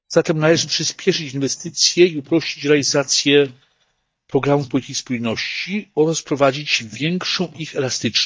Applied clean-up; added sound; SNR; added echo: neural mask model DeepFilterNet 3.